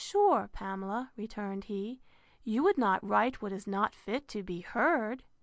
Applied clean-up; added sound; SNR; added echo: none; none; none; none.